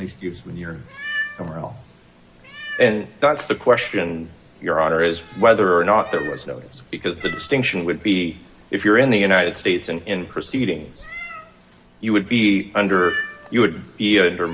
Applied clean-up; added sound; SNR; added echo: none; Meow; 16 dB; reverberation time 0.7 s.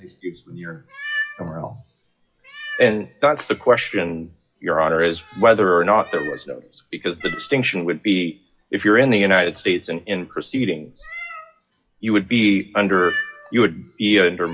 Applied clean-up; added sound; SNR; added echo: classical method WPE with log-MMSE.